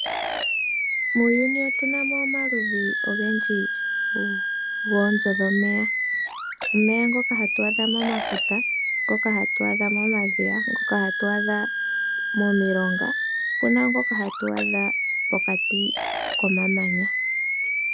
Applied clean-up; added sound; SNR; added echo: none; Animal; -1 dB; none.